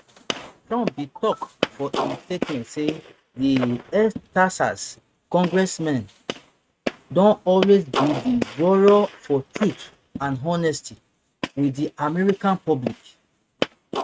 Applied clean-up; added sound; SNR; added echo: neural mask model RNNoise.